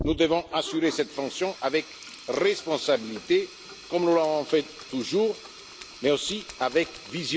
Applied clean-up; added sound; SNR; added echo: none; Sink (filling or washing); 15 dB; none.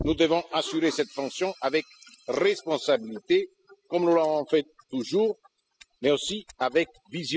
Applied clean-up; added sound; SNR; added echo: classical method spectral subtraction.